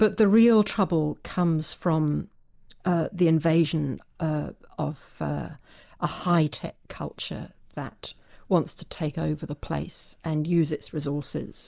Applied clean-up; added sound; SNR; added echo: neural mask model Resemble Enhance denoiser.